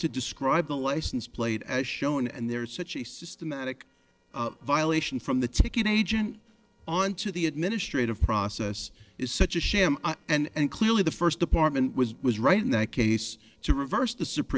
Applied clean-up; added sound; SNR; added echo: neural separator model SepFormer DNS4.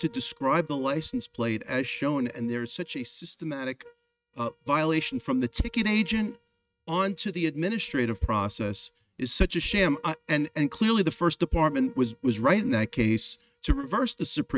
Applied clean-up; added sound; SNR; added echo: neural mask model RNNoise.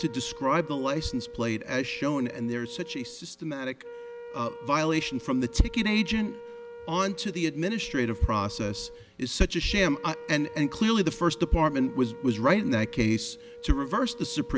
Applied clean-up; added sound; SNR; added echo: none; Wind instrument, woodwind instrument; 16 dB; none.